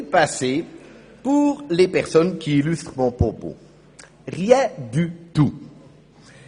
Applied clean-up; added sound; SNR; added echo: none; none; none; none.